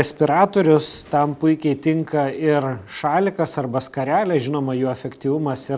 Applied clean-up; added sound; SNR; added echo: none; none; none; none.